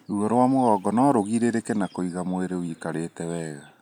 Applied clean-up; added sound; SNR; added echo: none; none; none; none.